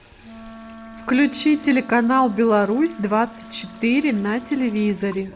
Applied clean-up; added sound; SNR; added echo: none; Sink (filling or washing) / Water tap, faucet + Wind instrument, woodwind instrument; 19 dB; none.